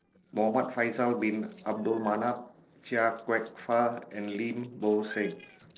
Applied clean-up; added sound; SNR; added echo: neural separator model SepFormer DNS4.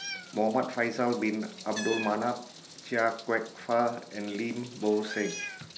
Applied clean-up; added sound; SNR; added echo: none; Meow; 13 dB; none.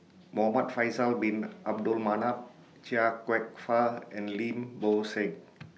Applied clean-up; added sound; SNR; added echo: none; none; none; none.